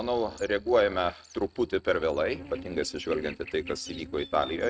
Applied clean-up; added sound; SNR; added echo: neural mask model RNNoise.